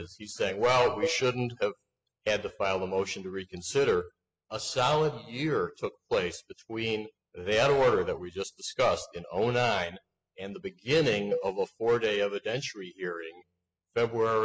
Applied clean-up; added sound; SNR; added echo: classical method spectral subtraction.